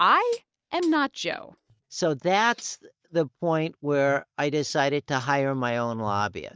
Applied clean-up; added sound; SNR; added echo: neural mask model DeepFilterNet 3.